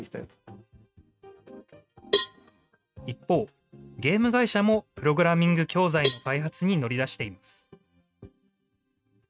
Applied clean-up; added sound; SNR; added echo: neural mask model RNNoise.